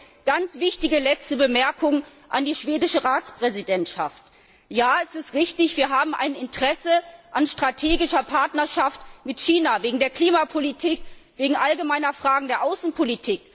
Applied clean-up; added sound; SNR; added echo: none; none; none; none.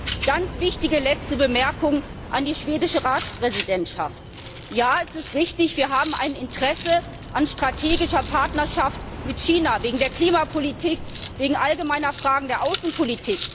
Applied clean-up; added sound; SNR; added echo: none; Rattle + Aircraft; 11 dB; none.